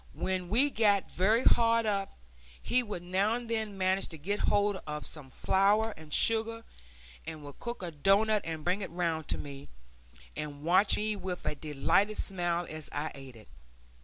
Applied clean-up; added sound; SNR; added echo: none; none; none; none.